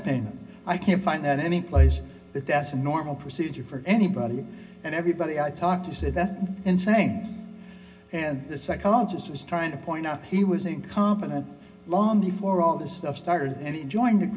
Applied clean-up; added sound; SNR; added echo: none; none; none; reverberation time 0.4 s.